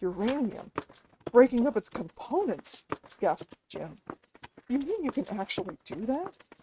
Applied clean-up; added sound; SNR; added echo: neural mask model RNNoise.